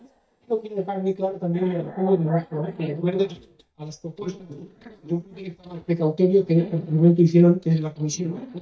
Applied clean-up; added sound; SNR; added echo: neural mask model DeepFilterNet 3.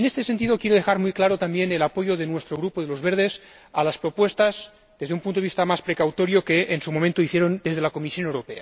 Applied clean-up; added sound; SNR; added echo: none; none; none; none.